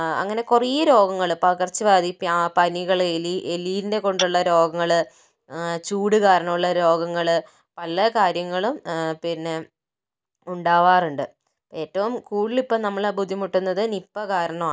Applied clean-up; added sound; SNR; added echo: none; Tap / Glass; 12 dB; none.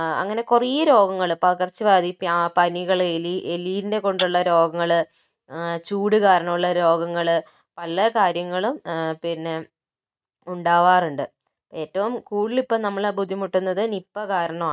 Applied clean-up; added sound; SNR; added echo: neural mask model RNNoise.